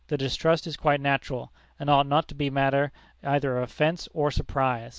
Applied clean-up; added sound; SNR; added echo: none; none; none; none.